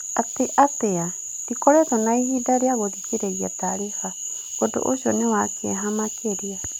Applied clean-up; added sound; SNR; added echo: none; Frog; 8 dB; none.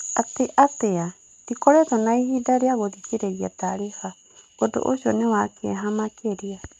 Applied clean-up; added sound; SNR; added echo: neural mask model RNNoise.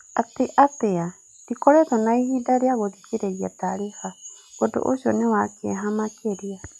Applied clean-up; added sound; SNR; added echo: classical method log-MMSE.